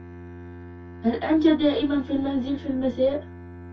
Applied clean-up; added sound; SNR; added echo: none; Bowed string instrument; 15 dB; reverberation time 0.1 s.